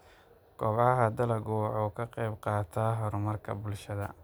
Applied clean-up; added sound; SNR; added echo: none; none; none; none.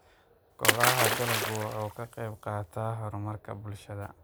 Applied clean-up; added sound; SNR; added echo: none; Splash, splatter; -4 dB; none.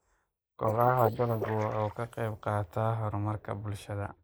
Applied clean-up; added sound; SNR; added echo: neural mask model Resemble Enhance denoiser.